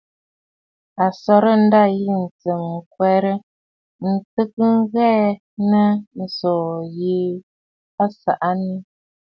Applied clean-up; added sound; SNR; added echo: none; none; none; none.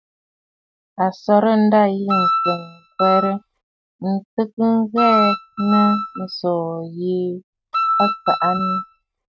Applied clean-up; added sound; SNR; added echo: neural mask model RNNoise.